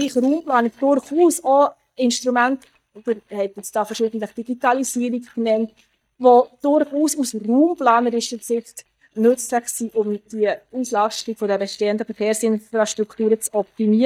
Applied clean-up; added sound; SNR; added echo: neural mask model DeepFilterNet 3.